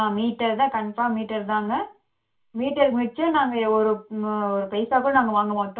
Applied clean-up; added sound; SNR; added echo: none; none; none; reverberation time 0.2 s.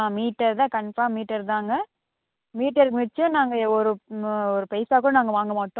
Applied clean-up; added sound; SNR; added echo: none; none; none; none.